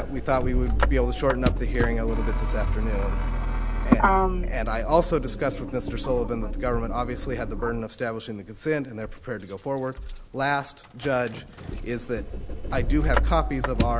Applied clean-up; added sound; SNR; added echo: none; Motor vehicle (road); -2 dB; none.